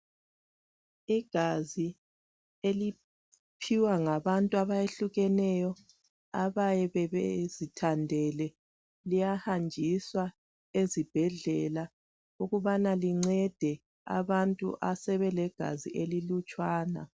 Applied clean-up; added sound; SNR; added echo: none; none; none; none.